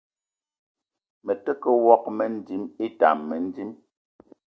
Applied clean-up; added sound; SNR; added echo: none; none; none; none.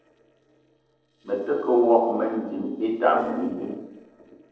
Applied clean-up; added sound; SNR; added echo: neural separator model SepFormer DNS4.